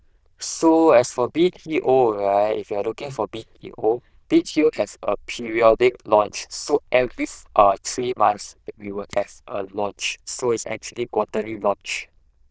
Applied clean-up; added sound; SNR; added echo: neural diffusion model UNIVERSE++.